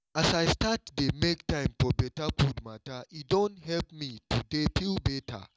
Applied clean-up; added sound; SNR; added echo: none; none; none; none.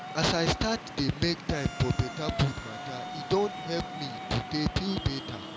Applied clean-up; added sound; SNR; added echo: none; Wind instrument, woodwind instrument + Traffic noise, roadway noise; 9 dB; none.